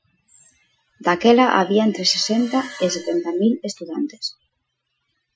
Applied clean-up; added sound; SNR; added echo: classical method Wiener filter.